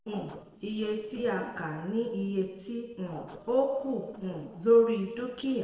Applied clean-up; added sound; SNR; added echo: neural separator model SepFormer DNS4.